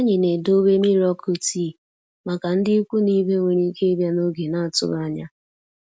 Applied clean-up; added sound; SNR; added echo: none; none; none; none.